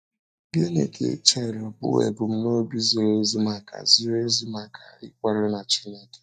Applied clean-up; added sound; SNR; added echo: neural mask model DeepFilterNet 3.